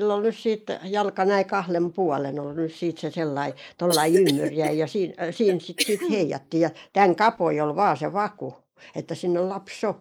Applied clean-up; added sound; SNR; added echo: neural mask model Resemble Enhance denoiser.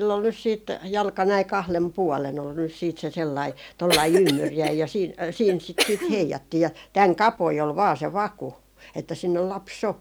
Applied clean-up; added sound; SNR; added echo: none; Cough; 5 dB; none.